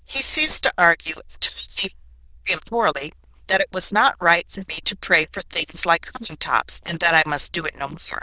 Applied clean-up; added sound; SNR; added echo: neural diffusion model UNIVERSE++.